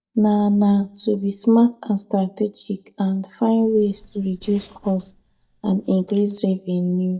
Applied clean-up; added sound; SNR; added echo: neural mask model DeepFilterNet 3.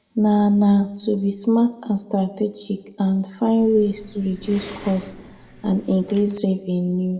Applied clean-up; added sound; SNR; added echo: none; Respiratory sounds; 20 dB; reverberation time 1.4 s.